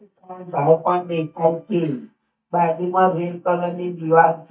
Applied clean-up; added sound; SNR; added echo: neural mask model DeepFilterNet 3.